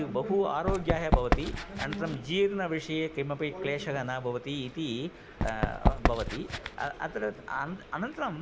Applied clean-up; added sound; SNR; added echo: none; Run; 1 dB; none.